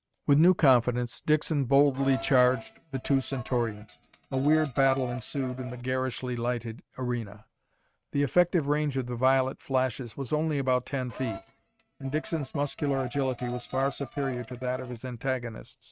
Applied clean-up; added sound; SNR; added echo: neural mask model RNNoise.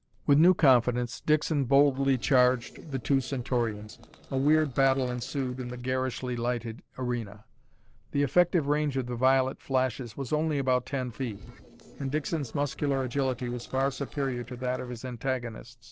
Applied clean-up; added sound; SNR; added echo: neural separator model SepFormer DNS4.